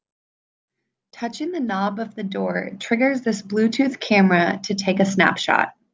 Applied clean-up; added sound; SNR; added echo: none; none; none; none.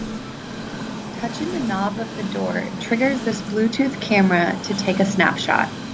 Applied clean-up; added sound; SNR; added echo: none; Train; 8 dB; none.